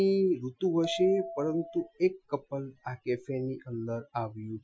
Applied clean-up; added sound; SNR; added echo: classical method Wiener filter.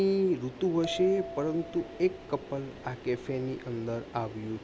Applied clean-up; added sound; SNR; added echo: none; Bell; 14 dB; none.